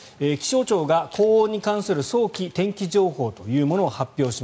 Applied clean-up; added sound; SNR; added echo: none; none; none; none.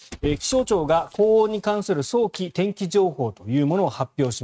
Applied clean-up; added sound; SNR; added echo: neural mask model RNNoise.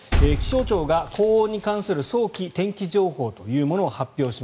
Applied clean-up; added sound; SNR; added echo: none; Liquid; 4 dB; none.